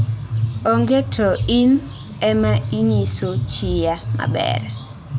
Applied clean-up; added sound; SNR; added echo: none; none; none; none.